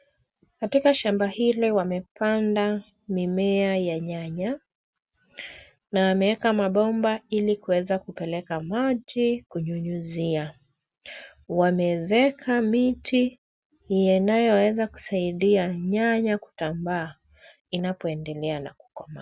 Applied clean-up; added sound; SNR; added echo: none; none; none; none.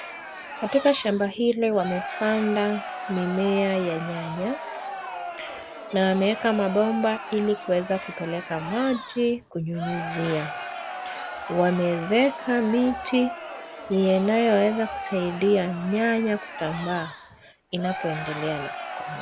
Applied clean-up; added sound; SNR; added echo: none; Crowd; 10 dB; none.